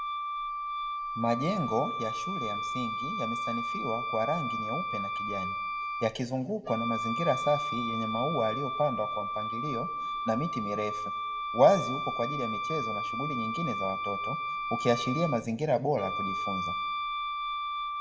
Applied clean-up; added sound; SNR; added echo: none; Wind instrument, woodwind instrument; 2 dB; reverberation time 0.8 s.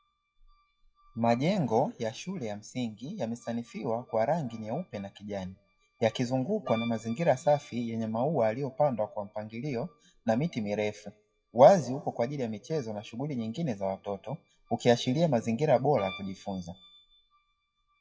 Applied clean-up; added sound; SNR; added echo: classical method WPE with log-MMSE.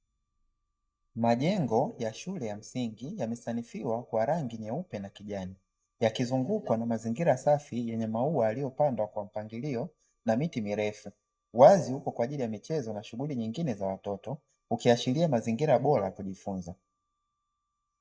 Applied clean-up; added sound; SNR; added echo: neural mask model DeepFilterNet 3.